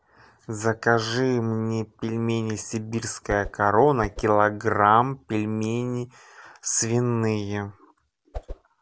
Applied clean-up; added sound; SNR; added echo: none; Whoosh, swoosh, swish; 12 dB; none.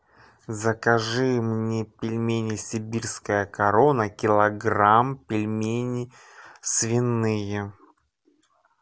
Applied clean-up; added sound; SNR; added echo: none; none; none; none.